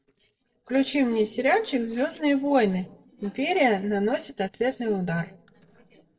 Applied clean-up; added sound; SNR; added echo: neural separator model SepFormer DNS4.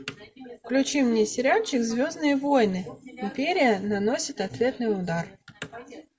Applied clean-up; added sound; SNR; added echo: none; none; none; none.